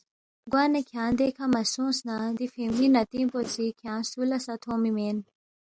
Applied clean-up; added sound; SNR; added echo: none; none; none; none.